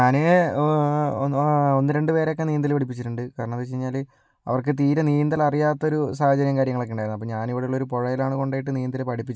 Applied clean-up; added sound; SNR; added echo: none; none; none; none.